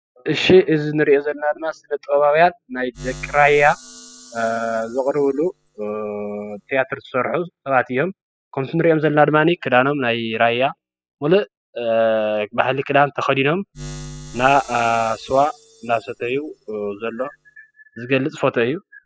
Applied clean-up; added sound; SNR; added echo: classical method spectral subtraction.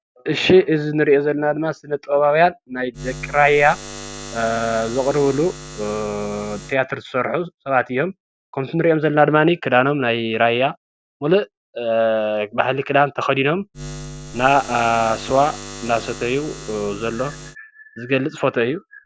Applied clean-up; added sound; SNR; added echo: none; Buzz; 14 dB; none.